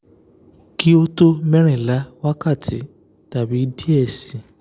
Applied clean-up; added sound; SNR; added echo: none; none; none; none.